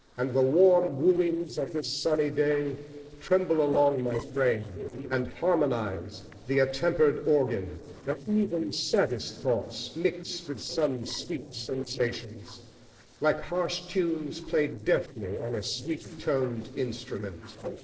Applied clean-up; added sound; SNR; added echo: neural separator model SepFormer DNS4.